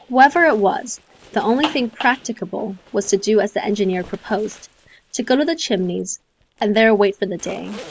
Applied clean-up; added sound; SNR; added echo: none; Zipper (clothing); 18 dB; none.